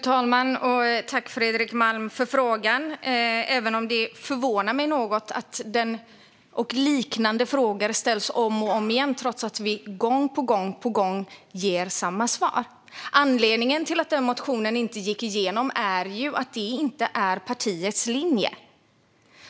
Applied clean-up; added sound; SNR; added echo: none; none; none; none.